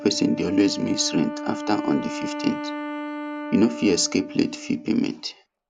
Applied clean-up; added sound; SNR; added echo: none; Wind instrument, woodwind instrument; 9 dB; none.